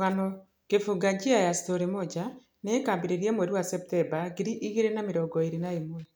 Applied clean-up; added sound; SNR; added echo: none; none; none; none.